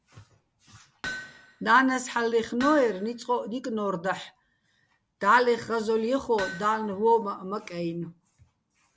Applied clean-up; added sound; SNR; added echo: none; Hammer; 15 dB; none.